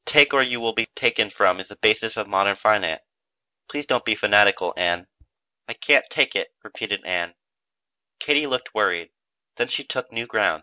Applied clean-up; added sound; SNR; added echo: none; none; none; none.